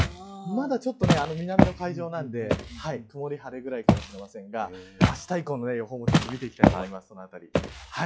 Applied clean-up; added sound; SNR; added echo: classical method log-MMSE.